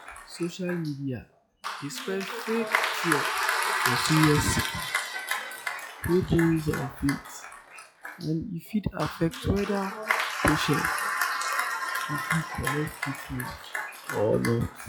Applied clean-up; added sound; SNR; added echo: classical method log-MMSE.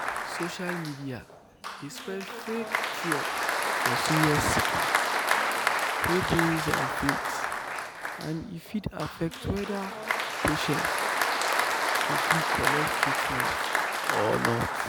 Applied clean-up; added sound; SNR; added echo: none; Applause; -5 dB; none.